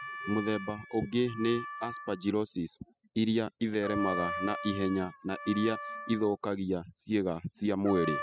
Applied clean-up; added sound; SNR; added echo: classical method spectral subtraction.